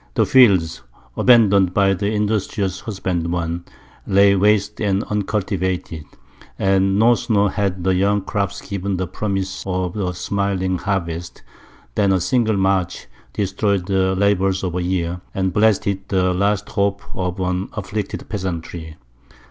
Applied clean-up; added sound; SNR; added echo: none; none; none; none.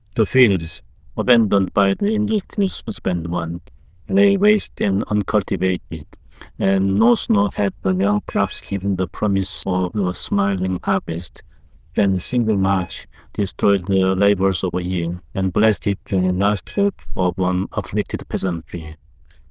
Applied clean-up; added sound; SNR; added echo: neural diffusion model UNIVERSE++.